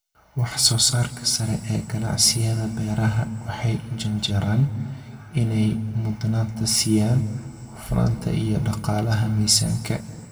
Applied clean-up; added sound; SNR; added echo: none; none; none; reverberation time 1.3 s.